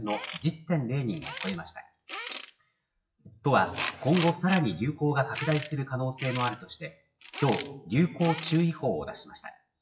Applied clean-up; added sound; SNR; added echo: classical method WPE with log-MMSE.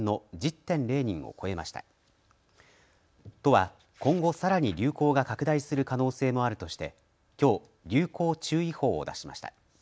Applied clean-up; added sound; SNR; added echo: none; none; none; none.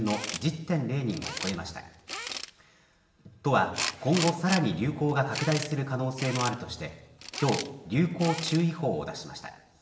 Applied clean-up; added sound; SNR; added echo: none; Tools; 10 dB; reverberation time 1.1 s.